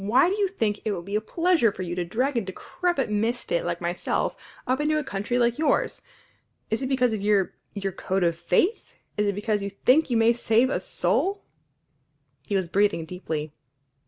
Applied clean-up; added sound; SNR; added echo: none; none; none; none.